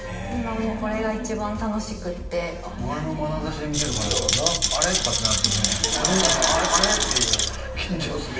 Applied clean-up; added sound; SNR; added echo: none; Rattle; -2 dB; reverberation time 0.9 s.